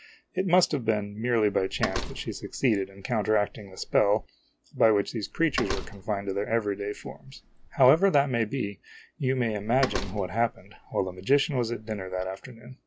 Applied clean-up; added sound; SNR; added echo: none; Slam; 11 dB; none.